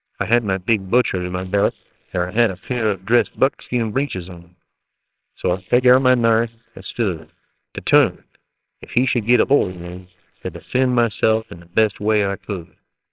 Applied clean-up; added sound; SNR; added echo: neural separator model SepFormer WHAMR!.